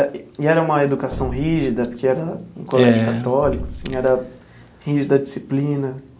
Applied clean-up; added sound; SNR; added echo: none; Explosion; 11 dB; none.